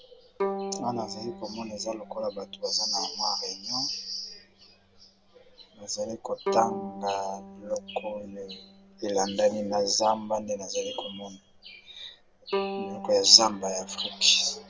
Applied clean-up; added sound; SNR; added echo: none; Bowed string instrument; 10 dB; none.